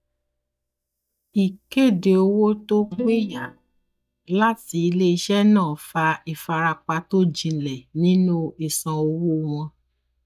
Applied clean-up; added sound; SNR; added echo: neural mask model DeepFilterNet 3.